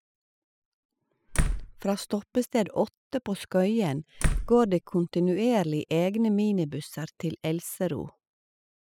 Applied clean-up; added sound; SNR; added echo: classical method spectral subtraction.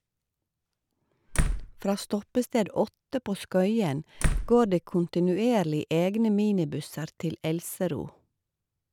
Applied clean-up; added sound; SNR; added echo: none; Slam; 2 dB; none.